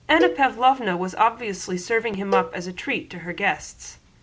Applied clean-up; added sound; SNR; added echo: none; Cowbell; 9 dB; none.